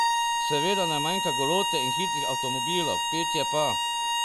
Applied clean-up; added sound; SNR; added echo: none; Bowed string instrument; -4 dB; none.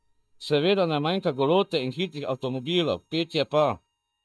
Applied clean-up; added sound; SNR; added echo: neural mask model DeepFilterNet 3.